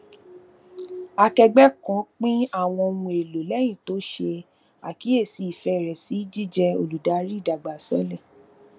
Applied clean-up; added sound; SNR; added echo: none; none; none; none.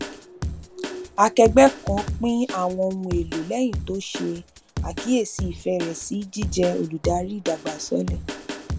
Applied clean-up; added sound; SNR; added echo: none; Drum kit; 8 dB; none.